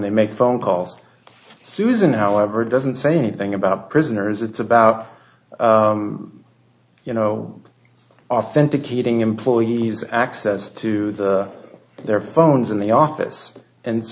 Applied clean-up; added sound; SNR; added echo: none; none; none; none.